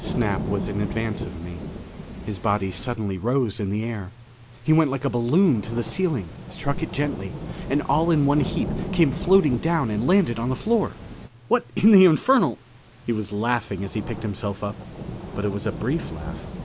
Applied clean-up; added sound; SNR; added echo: none; Rain / Thunderstorm; 11 dB; none.